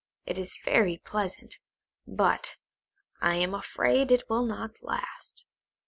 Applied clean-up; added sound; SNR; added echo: none; none; none; none.